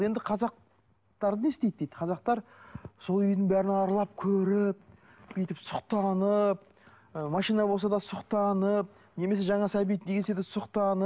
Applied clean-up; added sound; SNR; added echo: none; none; none; none.